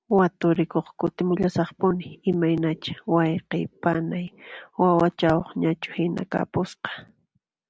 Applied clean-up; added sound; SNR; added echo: none; none; none; none.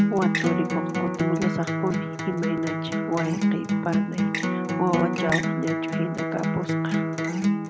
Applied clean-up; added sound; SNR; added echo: none; Acoustic guitar; -4 dB; none.